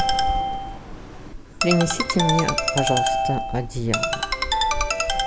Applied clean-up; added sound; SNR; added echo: none; Ringtone; -2 dB; none.